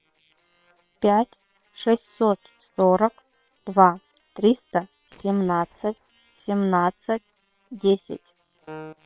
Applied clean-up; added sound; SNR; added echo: neural separator model SepFormer WHAM!.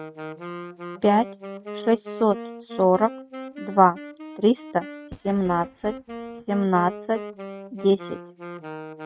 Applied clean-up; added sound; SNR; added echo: neural mask model RNNoise.